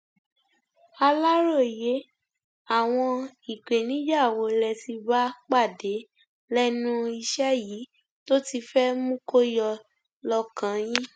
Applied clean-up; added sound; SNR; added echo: none; none; none; none.